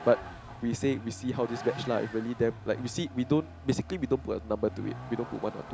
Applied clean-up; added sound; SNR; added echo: none; Vehicle; 12 dB; none.